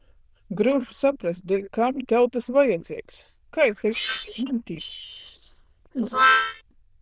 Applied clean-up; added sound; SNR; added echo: neural diffusion model UNIVERSE++.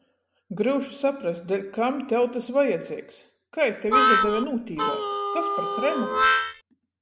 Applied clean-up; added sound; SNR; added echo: none; Harmonica; -4 dB; none.